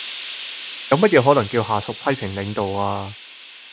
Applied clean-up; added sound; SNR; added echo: none; Hiss; 11 dB; none.